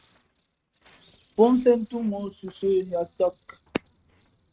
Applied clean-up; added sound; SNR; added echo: neural mask model RNNoise.